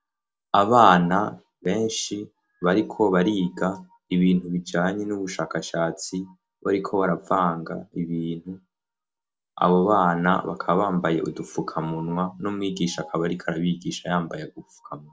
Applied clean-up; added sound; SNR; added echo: none; none; none; none.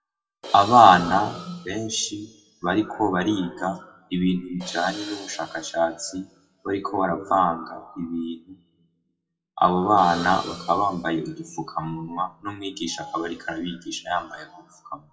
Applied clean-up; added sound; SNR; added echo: classical method WPE with log-MMSE.